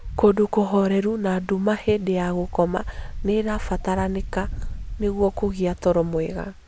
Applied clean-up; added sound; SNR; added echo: none; Wind; 10 dB; none.